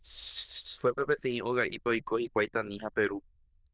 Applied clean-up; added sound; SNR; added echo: neural diffusion model UNIVERSE++.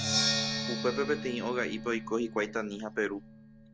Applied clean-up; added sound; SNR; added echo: none; Percussion; 1 dB; none.